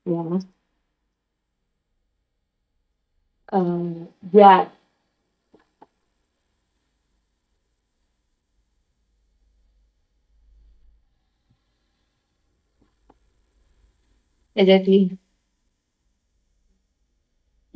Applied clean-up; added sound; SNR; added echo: neural mask model DeepFilterNet 3.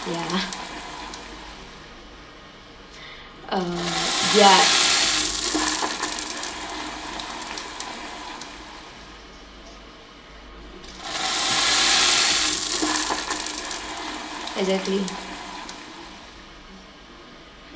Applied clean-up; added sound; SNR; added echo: none; Toilet flush / Water; -3 dB; reverberation time 0.2 s.